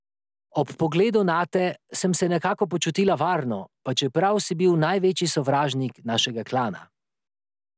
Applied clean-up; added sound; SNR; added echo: none; none; none; none.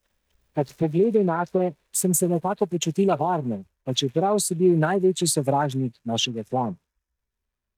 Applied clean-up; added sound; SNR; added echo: neural mask model DeepFilterNet 3.